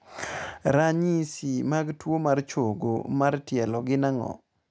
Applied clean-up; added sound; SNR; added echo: none; none; none; none.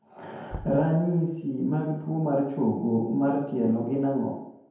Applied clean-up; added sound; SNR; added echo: none; Knock; 19 dB; reverberation time 0.9 s.